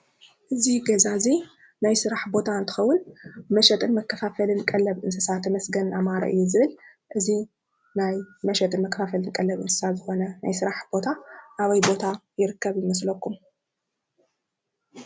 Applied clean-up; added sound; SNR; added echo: none; none; none; none.